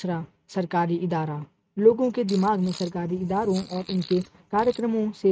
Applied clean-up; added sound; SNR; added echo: neural mask model RNNoise.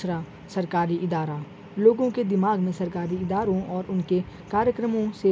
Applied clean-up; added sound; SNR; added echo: none; none; none; none.